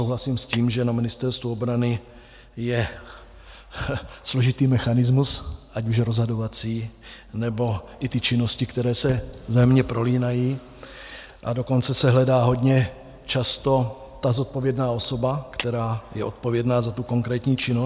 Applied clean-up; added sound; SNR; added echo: none; Clapping; 16 dB; none.